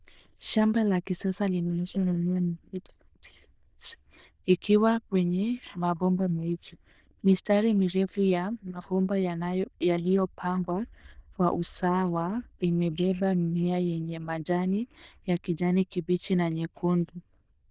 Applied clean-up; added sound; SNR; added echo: neural diffusion model UNIVERSE++.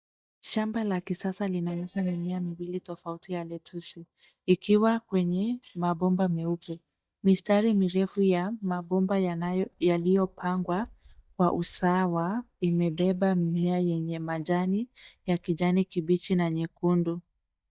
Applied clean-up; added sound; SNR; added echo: neural mask model DeepFilterNet 3.